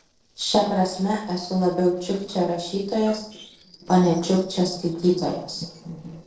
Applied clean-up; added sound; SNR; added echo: neural separator model SepFormer DNS4.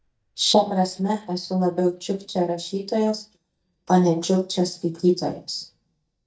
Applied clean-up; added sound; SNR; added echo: neural mask model DeepFilterNet 3.